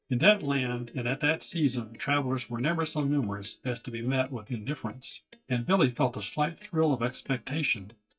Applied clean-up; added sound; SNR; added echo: neural mask model DeepFilterNet 3.